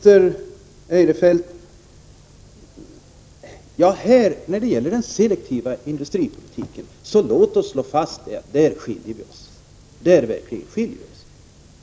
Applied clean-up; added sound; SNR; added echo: none; none; none; none.